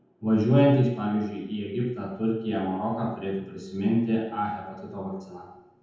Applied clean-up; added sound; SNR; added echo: none; none; none; reverberation time 0.9 s.